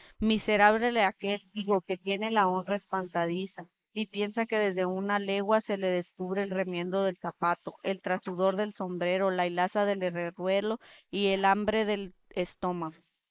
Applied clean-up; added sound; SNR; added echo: neural mask model Resemble Enhance denoiser.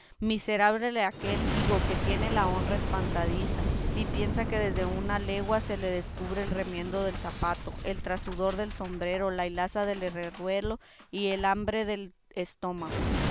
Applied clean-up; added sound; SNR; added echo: none; Boom; 2 dB; none.